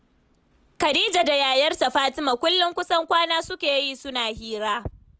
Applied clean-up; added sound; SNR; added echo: none; none; none; none.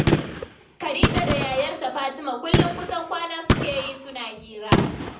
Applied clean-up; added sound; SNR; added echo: none; Gunshot, gunfire; -4 dB; reverberation time 0.6 s.